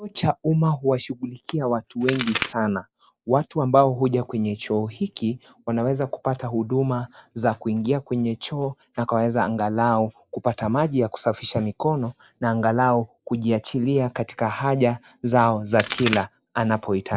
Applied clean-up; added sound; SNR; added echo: none; Crack; 5 dB; none.